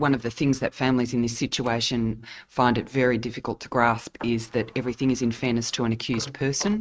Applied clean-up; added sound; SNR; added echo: neural mask model RNNoise.